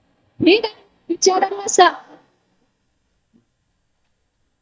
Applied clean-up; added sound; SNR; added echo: neural mask model DeepFilterNet 3.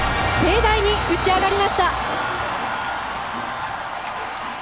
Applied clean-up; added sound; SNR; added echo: none; Bathtub (filling or washing); 13 dB; none.